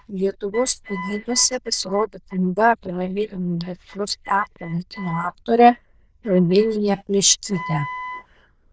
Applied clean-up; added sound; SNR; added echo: neural diffusion model UNIVERSE++.